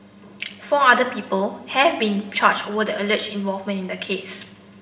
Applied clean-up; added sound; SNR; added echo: none; none; none; reverberation time 1.4 s.